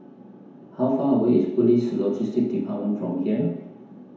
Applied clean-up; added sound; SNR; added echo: none; none; none; reverberation time 1.0 s.